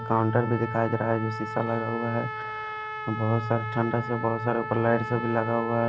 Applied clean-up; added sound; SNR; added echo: none; Trumpet; 8 dB; none.